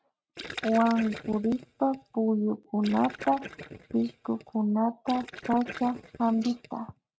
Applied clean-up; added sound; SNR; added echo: neural mask model RNNoise.